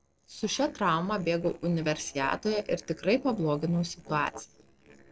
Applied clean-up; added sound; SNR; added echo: neural separator model SepFormer DNS4.